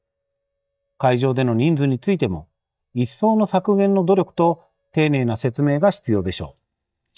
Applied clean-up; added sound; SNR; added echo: neural mask model DeepFilterNet 3.